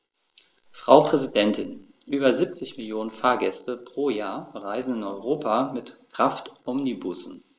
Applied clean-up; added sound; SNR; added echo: neural mask model Resemble Enhance denoiser.